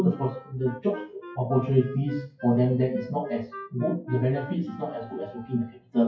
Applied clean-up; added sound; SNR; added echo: classical method WPE with log-MMSE.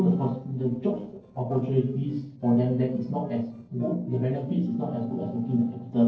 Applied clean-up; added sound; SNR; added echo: neural separator model SepFormer DNS4.